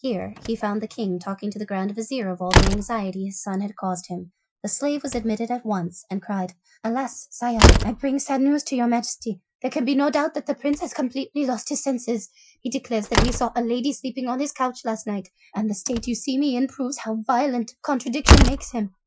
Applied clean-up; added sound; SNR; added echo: classical method Wiener filter.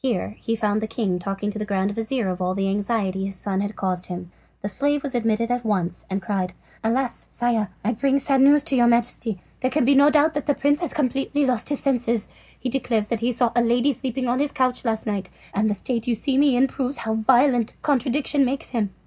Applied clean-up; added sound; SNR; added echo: none; none; none; none.